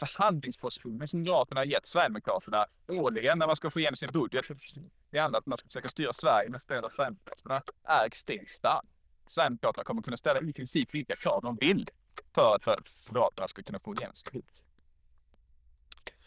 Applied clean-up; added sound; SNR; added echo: neural diffusion model UNIVERSE++.